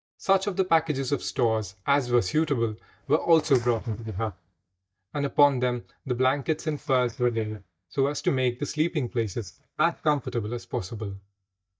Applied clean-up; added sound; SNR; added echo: neural mask model DeepFilterNet 3.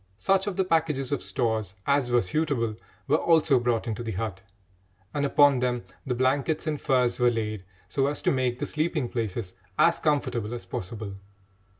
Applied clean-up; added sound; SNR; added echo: none; none; none; none.